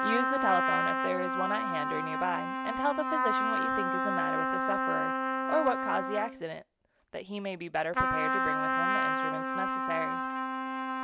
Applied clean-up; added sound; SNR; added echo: none; Trumpet; -4 dB; none.